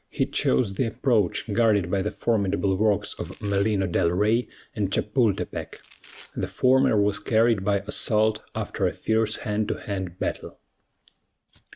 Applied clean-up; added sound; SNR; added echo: neural mask model RNNoise.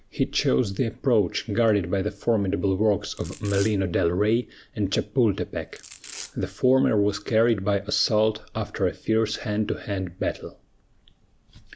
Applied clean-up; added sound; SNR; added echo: none; Domestic sounds, home sounds; 18 dB; none.